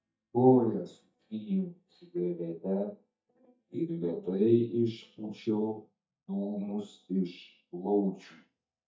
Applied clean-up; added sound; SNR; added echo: neural mask model DeepFilterNet 3.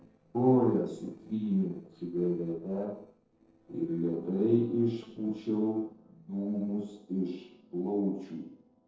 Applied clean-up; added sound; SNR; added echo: neural separator model SepFormer DNS4.